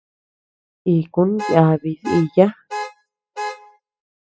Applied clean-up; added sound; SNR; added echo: classical method spectral subtraction.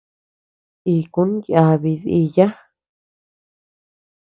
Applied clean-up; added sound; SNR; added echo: none; none; none; none.